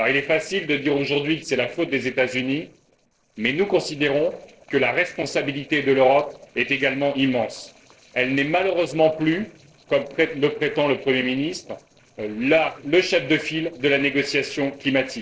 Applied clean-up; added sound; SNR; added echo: neural separator model SepFormer DNS4.